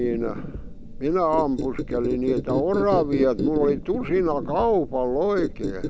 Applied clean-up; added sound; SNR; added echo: none; Squeak; 6 dB; none.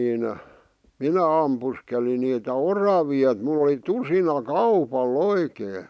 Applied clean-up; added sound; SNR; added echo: none; none; none; none.